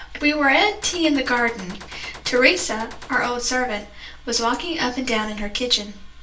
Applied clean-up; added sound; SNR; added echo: none; Gunshot, gunfire; 18 dB; reverberation time 0.3 s.